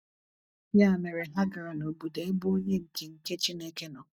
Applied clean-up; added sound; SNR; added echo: neural mask model DeepFilterNet 3.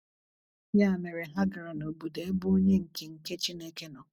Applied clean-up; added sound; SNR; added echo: none; none; none; none.